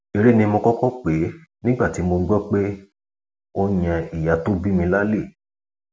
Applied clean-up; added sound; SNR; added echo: none; none; none; none.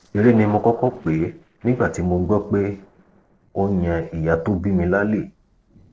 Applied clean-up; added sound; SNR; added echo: neural separator model SepFormer DNS4.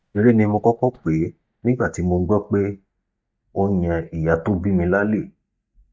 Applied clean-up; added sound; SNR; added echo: neural mask model DeepFilterNet 3.